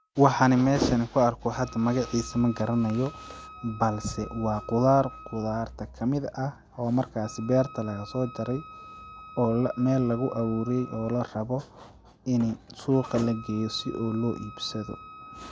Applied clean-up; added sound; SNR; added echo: none; Wind instrument, woodwind instrument; 20 dB; none.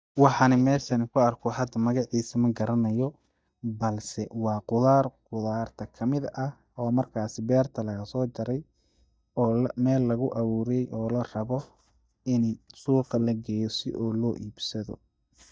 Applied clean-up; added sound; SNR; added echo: neural mask model DeepFilterNet 3.